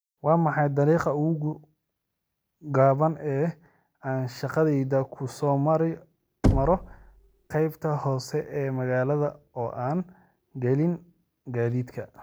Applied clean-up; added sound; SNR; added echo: none; Knock / Wood; 4 dB; none.